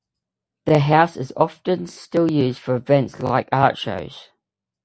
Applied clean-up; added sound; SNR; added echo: none; none; none; none.